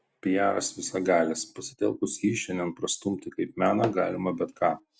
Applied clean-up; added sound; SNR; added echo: none; Tap / Hammer; 11 dB; none.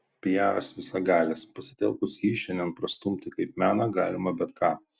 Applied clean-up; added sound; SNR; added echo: none; none; none; none.